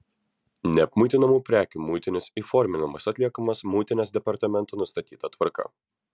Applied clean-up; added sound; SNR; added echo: none; none; none; none.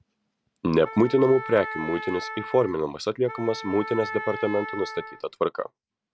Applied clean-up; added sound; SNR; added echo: none; Wind instrument, woodwind instrument; 11 dB; none.